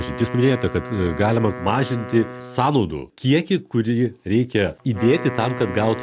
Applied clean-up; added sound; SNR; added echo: none; Wind instrument, woodwind instrument; 13 dB; none.